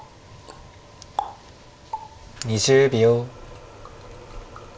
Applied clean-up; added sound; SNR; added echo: none; Water tap, faucet; 13 dB; none.